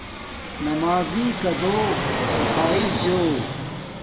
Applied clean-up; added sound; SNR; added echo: none; Fixed-wing aircraft, airplane; 1 dB; none.